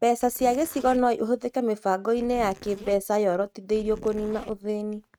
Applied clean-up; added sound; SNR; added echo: neural mask model RNNoise.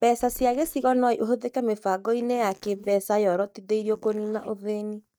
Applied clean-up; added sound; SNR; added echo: neural mask model DeepFilterNet 3.